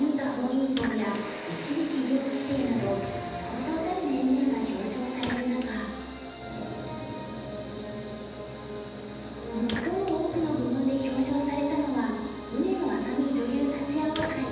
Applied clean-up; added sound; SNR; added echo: none; Fire; 14 dB; reverberation time 1.1 s.